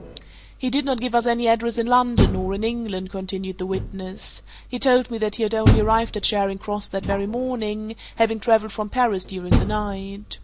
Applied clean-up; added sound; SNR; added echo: none; Door; 4 dB; none.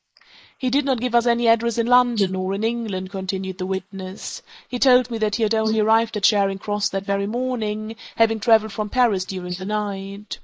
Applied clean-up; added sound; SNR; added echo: neural mask model Resemble Enhance denoiser.